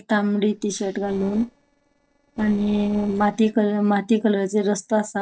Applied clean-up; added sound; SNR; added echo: neural separator model SepFormer DNS4.